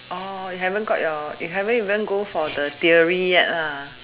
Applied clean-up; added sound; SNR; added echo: none; none; none; none.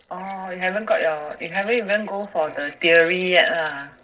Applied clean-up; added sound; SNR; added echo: neural separator model SepFormer DNS4.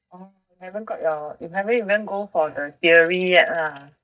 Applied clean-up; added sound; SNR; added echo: neural mask model DeepFilterNet 3.